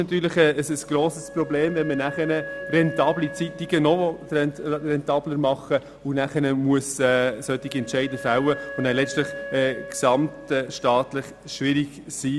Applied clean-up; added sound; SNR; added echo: none; Wind instrument, woodwind instrument; 15 dB; none.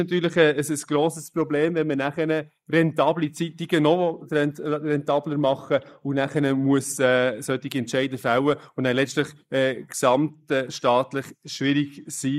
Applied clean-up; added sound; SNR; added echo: neural mask model Resemble Enhance denoiser.